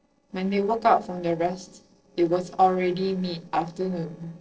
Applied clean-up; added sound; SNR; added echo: neural separator model SepFormer DNS4.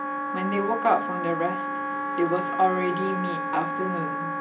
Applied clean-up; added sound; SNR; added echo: none; Wind instrument, woodwind instrument; 2 dB; none.